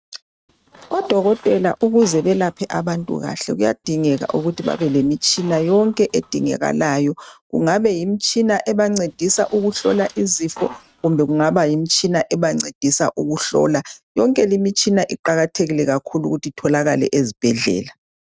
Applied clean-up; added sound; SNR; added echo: neural mask model RNNoise.